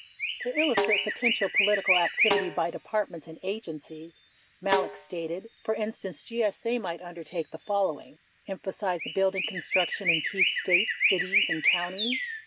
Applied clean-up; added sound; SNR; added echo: none; Chirp, tweet + Snare drum; -1 dB; none.